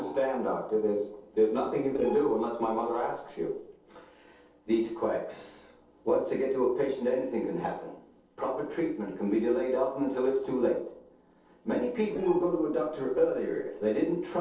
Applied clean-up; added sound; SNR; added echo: neural separator model SepFormer DNS4.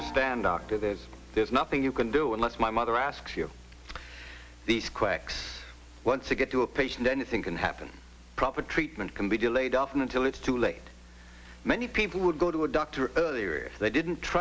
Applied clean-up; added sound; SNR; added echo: none; none; none; none.